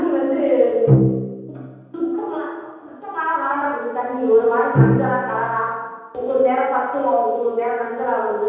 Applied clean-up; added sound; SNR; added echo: none; Bowed string instrument; 3 dB; reverberation time 1.2 s.